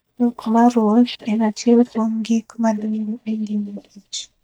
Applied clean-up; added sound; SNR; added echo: neural mask model DeepFilterNet 3.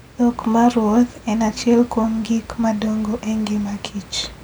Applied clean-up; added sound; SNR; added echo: none; none; none; none.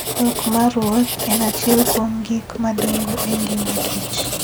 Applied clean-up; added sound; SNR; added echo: none; Writing; 3 dB; none.